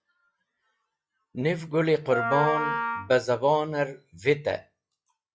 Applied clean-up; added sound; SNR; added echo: classical method log-MMSE.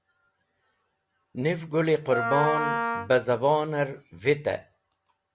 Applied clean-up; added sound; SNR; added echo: none; Wind instrument, woodwind instrument; 1 dB; none.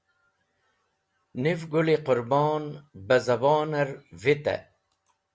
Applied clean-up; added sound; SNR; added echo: none; none; none; none.